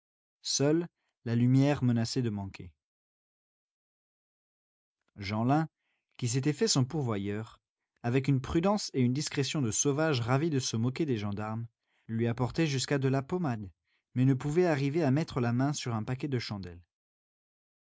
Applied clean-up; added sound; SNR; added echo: none; none; none; none.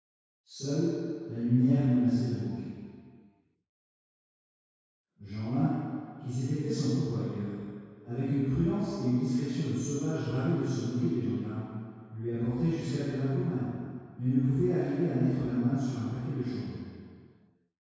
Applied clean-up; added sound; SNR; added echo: none; none; none; reverberation time 2.0 s.